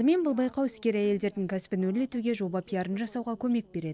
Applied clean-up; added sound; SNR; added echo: neural separator model SepFormer DNS4.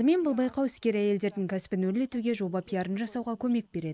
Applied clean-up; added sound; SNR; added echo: neural mask model Resemble Enhance denoiser.